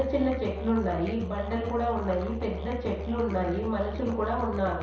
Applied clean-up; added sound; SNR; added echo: none; Musical instrument; 7 dB; reverberation time 0.7 s.